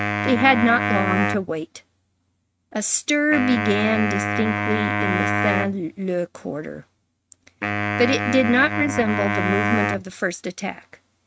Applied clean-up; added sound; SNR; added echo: neural mask model RNNoise.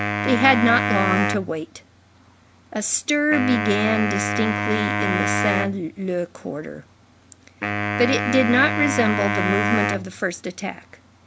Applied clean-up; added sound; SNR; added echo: none; Wind instrument, woodwind instrument; 2 dB; none.